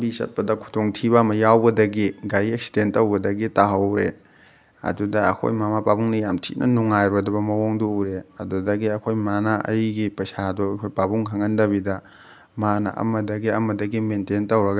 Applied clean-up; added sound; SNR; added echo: none; none; none; none.